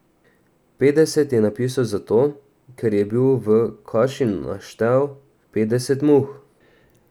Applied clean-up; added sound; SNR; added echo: none; none; none; none.